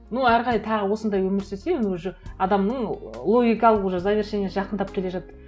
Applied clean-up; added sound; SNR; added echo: none; none; none; none.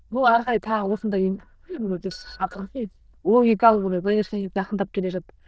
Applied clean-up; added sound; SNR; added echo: neural diffusion model UNIVERSE++.